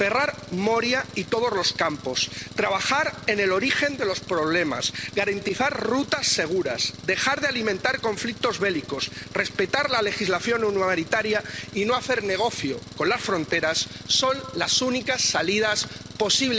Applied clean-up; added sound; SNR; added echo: none; Engine; 16 dB; none.